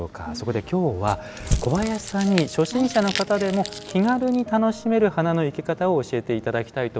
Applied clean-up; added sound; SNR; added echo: none; Crumpling, crinkling / Crushing; 9 dB; none.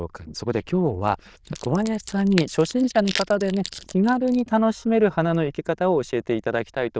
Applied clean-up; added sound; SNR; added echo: neural diffusion model UNIVERSE++.